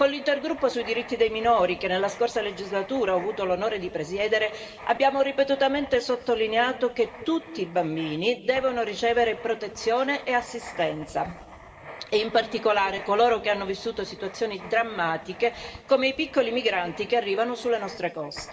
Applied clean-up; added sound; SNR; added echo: none; Writing; 19 dB; reverberation time 1.9 s.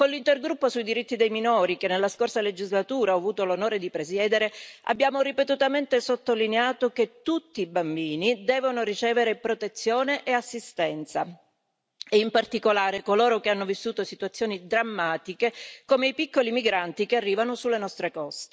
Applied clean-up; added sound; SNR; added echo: none; none; none; none.